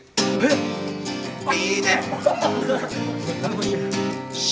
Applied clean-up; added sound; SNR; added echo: none; none; none; none.